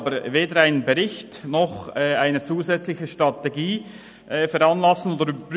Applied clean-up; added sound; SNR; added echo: none; none; none; none.